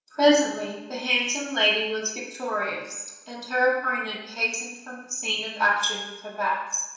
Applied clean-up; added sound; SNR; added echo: none; none; none; reverberation time 0.9 s.